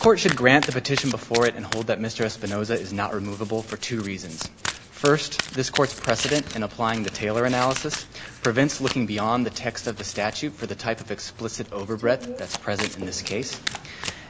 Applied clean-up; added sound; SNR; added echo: none; Domestic sounds, home sounds; 10 dB; none.